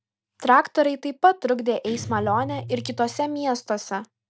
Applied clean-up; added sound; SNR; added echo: none; Guitar; 17 dB; none.